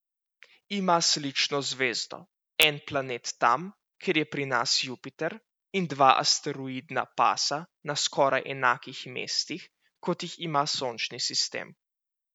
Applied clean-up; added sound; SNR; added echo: none; none; none; none.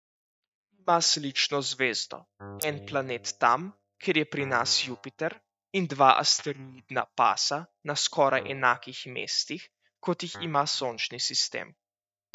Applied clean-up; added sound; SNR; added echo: neural mask model DeepFilterNet 3.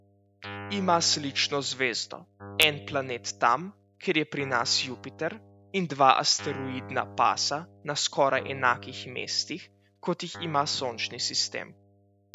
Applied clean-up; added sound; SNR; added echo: none; Guitar; 17 dB; none.